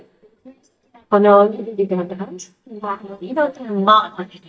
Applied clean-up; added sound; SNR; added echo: neural mask model DeepFilterNet 3.